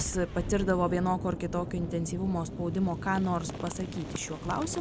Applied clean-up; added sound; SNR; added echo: none; Boom; 6 dB; none.